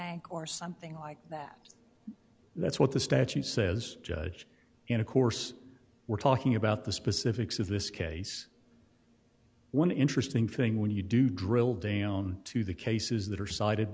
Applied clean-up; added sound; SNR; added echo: none; none; none; none.